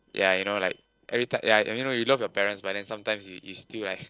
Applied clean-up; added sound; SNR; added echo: neural separator model SepFormer DNS4.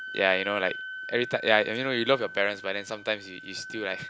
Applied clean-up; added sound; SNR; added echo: none; Wind instrument, woodwind instrument; 12 dB; none.